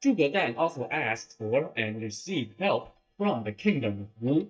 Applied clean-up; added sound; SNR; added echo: neural mask model DeepFilterNet 3.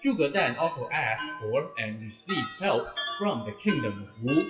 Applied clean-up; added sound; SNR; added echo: classical method WPE with log-MMSE.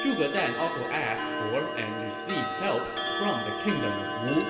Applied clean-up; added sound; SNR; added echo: none; Clock; 2 dB; reverberation time 2.4 s.